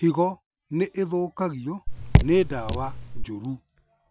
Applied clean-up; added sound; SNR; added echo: none; Raindrop / Drip; -4 dB; none.